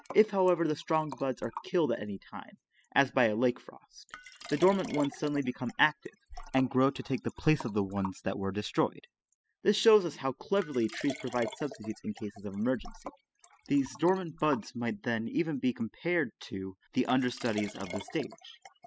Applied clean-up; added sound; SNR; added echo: classical method spectral subtraction.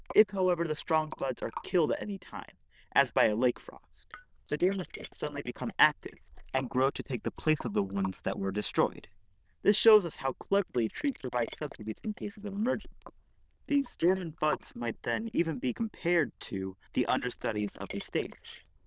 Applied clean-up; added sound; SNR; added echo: neural diffusion model UNIVERSE++.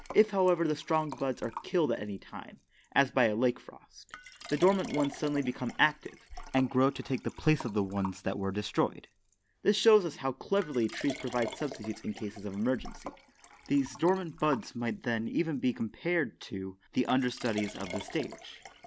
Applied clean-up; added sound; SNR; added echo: none; Liquid; 16 dB; none.